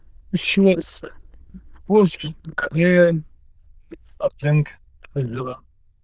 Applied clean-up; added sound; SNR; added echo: neural diffusion model UNIVERSE++.